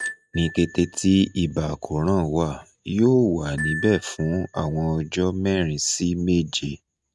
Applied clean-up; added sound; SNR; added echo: neural mask model RNNoise.